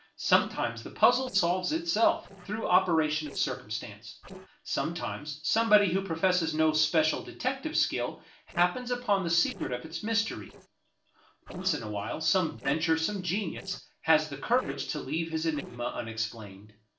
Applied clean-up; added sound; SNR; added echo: neural separator model SepFormer DNS4.